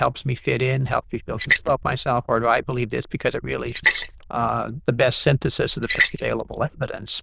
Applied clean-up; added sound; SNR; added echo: neural diffusion model UNIVERSE++.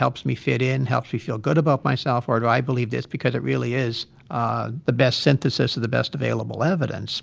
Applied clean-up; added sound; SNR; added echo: none; none; none; none.